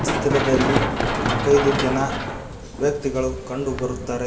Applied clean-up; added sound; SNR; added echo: none; Run; 1 dB; reverberation time 2.1 s.